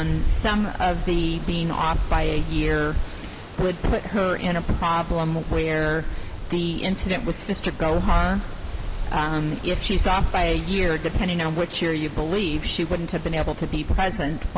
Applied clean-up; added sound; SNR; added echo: none; Wind; 4 dB; none.